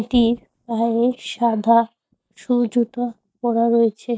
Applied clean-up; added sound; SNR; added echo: neural mask model DeepFilterNet 3.